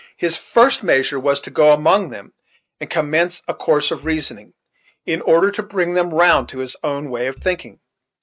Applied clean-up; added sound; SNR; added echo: neural mask model RNNoise.